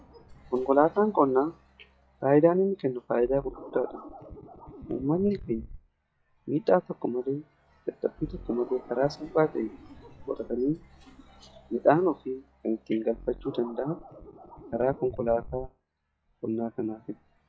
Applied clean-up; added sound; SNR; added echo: classical method log-MMSE.